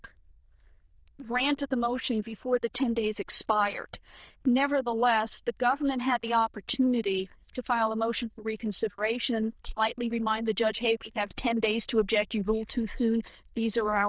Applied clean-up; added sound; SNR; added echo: neural diffusion model UNIVERSE++.